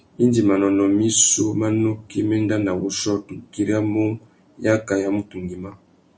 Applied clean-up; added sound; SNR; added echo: none; none; none; none.